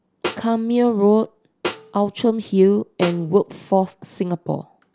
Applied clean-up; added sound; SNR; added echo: none; Snare drum; 13 dB; none.